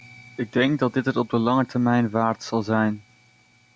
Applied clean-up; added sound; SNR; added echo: none; none; none; none.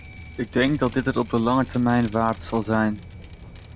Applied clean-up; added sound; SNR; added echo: none; Vehicle; 16 dB; none.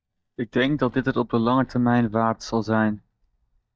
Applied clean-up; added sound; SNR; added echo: neural mask model DeepFilterNet 3.